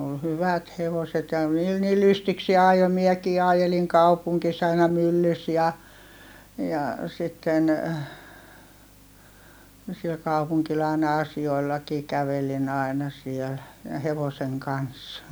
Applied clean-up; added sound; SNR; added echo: none; none; none; none.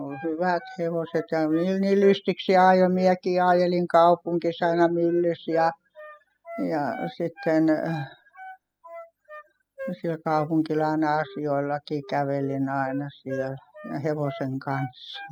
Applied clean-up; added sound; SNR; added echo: classical method spectral subtraction.